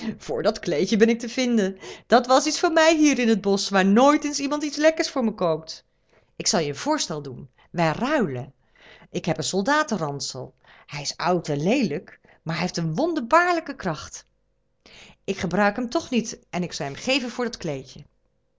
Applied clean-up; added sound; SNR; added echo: none; none; none; none.